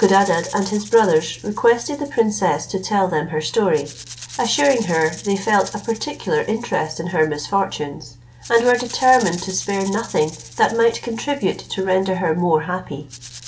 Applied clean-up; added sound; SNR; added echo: none; Rattle (instrument); 19 dB; reverberation time 0.2 s.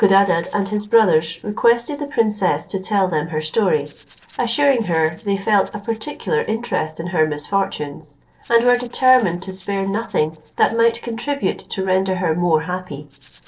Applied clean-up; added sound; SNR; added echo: neural separator model SepFormer DNS4.